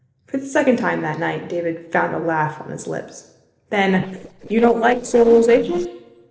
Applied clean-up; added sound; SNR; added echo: neural separator model SepFormer DNS4.